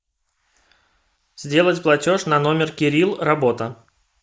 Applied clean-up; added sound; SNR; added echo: neural mask model Resemble Enhance denoiser.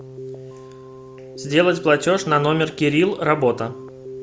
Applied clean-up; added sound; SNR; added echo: none; Keyboard (musical); 15 dB; none.